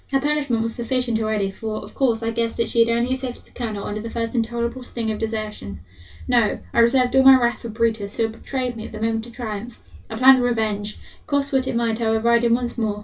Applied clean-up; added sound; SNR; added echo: none; none; none; reverberation time 0.1 s.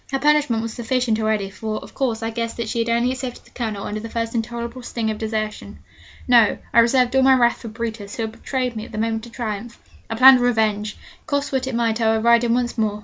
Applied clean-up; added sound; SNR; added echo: none; none; none; none.